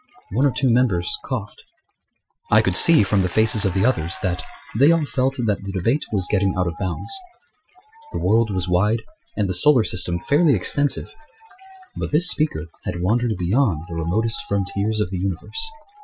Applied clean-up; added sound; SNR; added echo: classical method Wiener filter.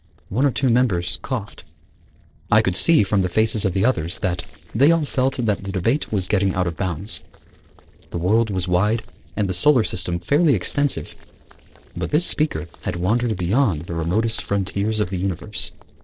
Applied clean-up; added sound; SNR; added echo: neural separator model SepFormer DNS4.